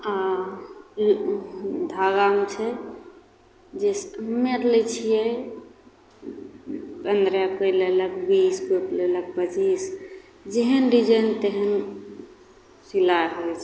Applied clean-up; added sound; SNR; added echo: none; none; none; none.